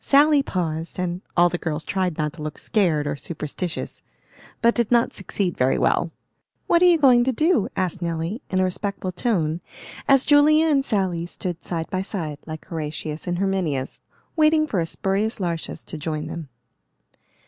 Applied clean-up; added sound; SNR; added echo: none; none; none; none.